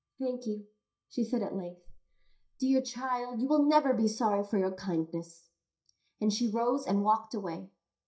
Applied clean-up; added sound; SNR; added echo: neural mask model DeepFilterNet 3.